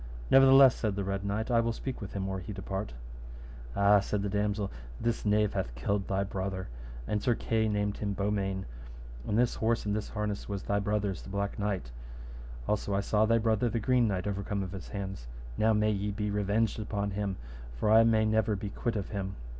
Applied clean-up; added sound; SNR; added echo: none; none; none; none.